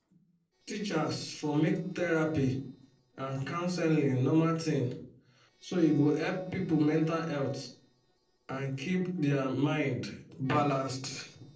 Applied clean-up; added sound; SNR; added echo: neural separator model SepFormer DNS4.